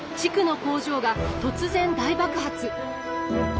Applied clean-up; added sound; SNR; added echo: none; none; none; none.